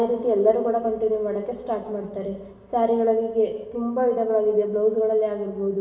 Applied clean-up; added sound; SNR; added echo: none; none; none; reverberation time 1.2 s.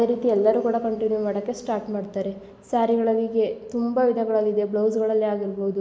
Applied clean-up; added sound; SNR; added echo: none; none; none; none.